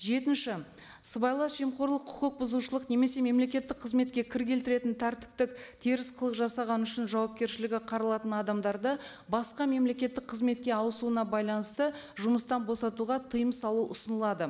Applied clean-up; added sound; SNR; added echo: neural mask model Resemble Enhance denoiser.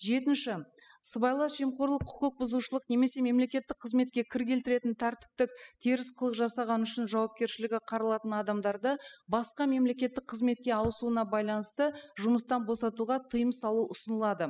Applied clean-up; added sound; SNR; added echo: classical method spectral subtraction.